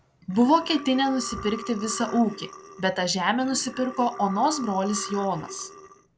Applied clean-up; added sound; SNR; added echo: none; Burping, eructation; 14 dB; none.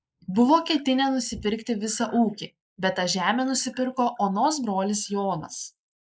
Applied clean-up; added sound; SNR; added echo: neural mask model Resemble Enhance denoiser.